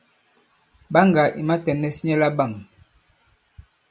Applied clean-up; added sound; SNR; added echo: none; none; none; none.